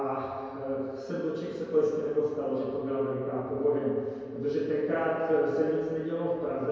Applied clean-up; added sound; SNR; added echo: none; none; none; reverberation time 2.2 s.